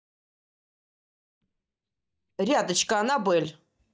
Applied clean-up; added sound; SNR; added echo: neural mask model DeepFilterNet 3.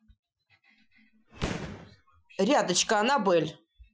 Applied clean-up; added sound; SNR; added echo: classical method Wiener filter.